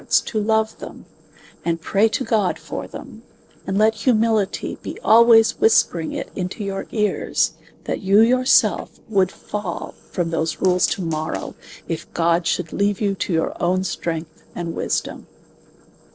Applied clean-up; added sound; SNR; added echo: neural separator model SepFormer DNS4.